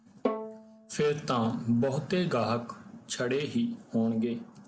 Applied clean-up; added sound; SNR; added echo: none; Bowed string instrument; 8 dB; none.